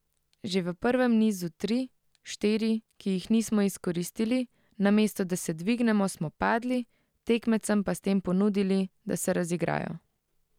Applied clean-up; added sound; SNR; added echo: none; none; none; none.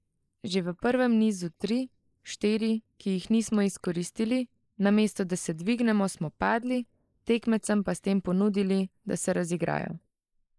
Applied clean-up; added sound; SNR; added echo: neural mask model Resemble Enhance denoiser.